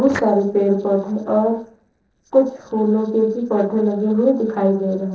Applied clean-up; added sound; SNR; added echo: neural separator model SepFormer DNS4.